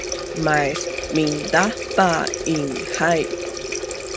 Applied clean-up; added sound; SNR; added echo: none; Water tap, faucet; 5 dB; none.